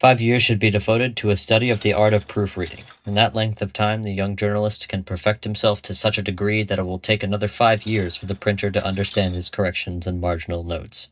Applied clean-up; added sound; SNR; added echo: neural mask model DeepFilterNet 3.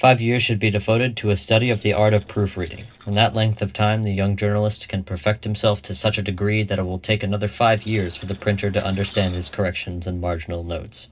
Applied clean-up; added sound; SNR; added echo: neural separator model SepFormer DNS4.